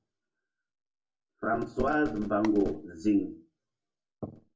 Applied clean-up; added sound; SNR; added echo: none; Telephone; 13 dB; reverberation time 0.3 s.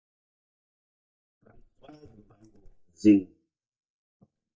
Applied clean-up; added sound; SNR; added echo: neural mask model DeepFilterNet 3.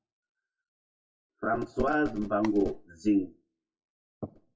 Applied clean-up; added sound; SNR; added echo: classical method WPE with log-MMSE.